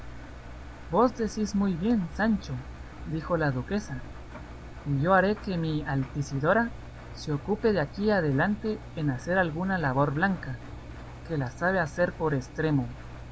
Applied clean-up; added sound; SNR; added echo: none; Engine; 13 dB; none.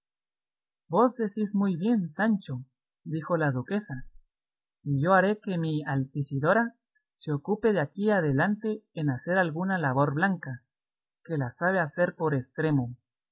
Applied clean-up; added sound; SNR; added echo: none; none; none; none.